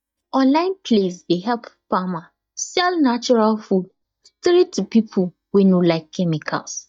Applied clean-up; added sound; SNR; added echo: neural mask model DeepFilterNet 3.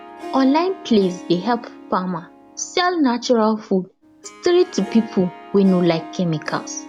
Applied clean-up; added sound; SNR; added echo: none; Harp; 17 dB; none.